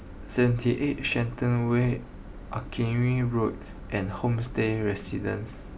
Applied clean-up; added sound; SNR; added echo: none; none; none; none.